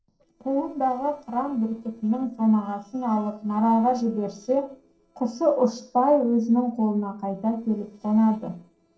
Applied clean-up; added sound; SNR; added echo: neural separator model SepFormer DNS4.